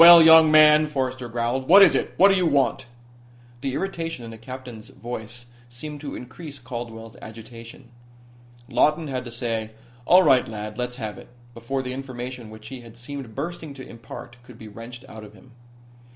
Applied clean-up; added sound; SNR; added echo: none; none; none; none.